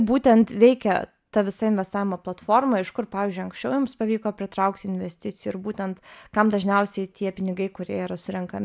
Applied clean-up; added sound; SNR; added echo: none; none; none; none.